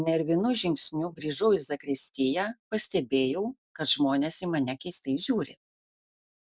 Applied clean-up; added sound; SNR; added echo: none; none; none; none.